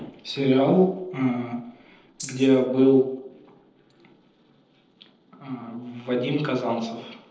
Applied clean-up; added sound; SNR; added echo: neural separator model SepFormer DNS4.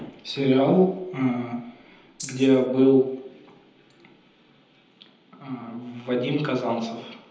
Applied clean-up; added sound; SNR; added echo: none; Rattle (instrument); 14 dB; reverberation time 0.8 s.